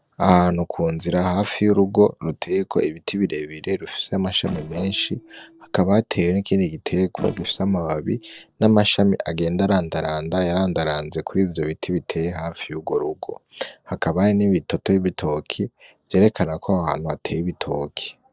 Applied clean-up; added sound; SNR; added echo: neural separator model SepFormer DNS4.